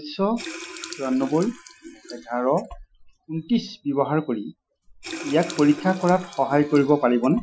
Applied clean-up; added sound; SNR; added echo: classical method Wiener filter.